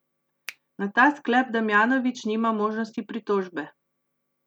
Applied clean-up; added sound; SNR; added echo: none; Finger snapping; 17 dB; none.